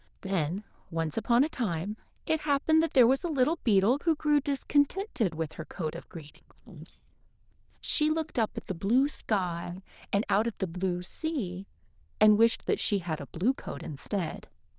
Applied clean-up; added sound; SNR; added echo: neural diffusion model UNIVERSE++.